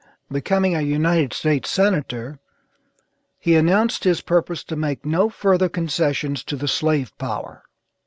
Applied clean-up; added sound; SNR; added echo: none; none; none; none.